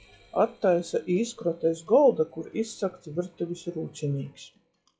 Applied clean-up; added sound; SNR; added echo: classical method log-MMSE.